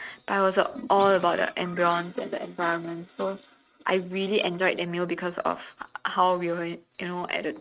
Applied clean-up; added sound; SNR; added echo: neural mask model RNNoise.